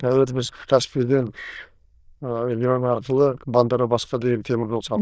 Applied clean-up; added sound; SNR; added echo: neural diffusion model UNIVERSE++.